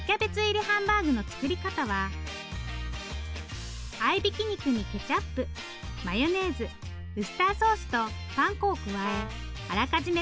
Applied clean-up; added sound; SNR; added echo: none; Brass instrument; 13 dB; none.